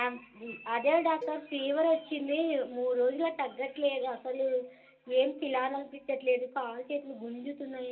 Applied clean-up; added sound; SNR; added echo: none; Cowbell; 17 dB; reverberation time 0.2 s.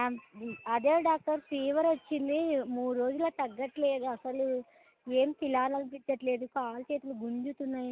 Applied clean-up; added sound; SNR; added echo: none; none; none; none.